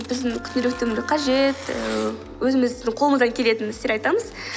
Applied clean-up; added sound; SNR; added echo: none; Tearing + Wind instrument, woodwind instrument; 17 dB; none.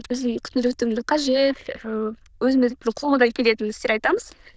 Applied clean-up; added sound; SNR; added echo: neural diffusion model UNIVERSE++.